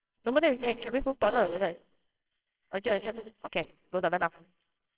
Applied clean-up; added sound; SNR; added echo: neural separator model SepFormer WHAMR!.